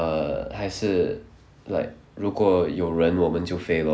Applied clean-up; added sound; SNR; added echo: none; none; none; none.